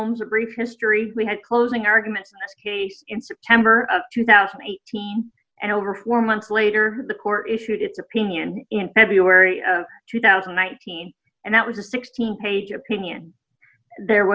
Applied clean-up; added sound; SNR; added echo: none; none; none; none.